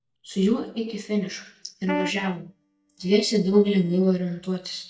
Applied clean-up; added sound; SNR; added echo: neural mask model DeepFilterNet 3.